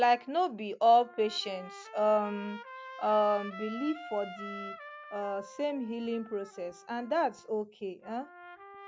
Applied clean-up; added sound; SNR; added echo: none; Trumpet; 16 dB; none.